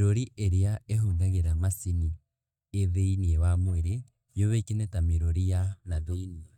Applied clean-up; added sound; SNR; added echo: neural mask model DeepFilterNet 3.